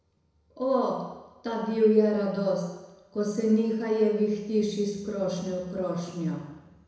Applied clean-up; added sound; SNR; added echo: none; none; none; reverberation time 1.0 s.